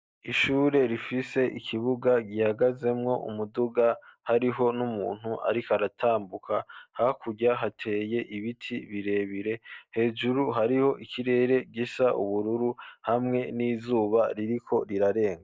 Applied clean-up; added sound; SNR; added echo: none; none; none; none.